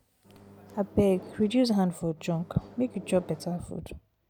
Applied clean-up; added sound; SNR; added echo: none; Microwave oven; 19 dB; none.